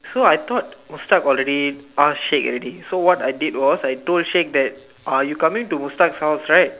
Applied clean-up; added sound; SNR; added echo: none; none; none; none.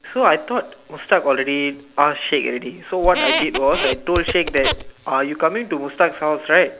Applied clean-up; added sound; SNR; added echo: none; Squeak; 4 dB; none.